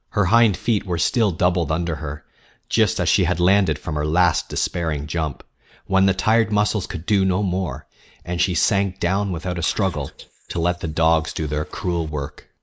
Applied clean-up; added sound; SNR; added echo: neural mask model Resemble Enhance denoiser.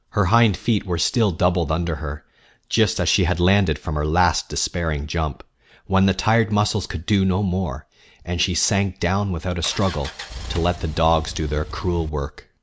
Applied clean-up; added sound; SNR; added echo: none; Engine; 12 dB; none.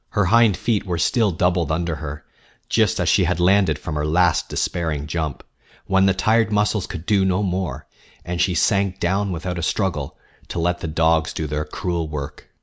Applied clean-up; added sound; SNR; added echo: none; none; none; none.